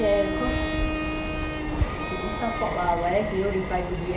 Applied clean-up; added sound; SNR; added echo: none; Bowed string instrument; 6 dB; none.